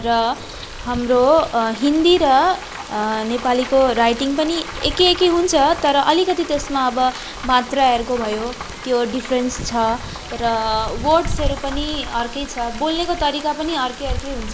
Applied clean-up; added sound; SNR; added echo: none; Frying (food); 16 dB; none.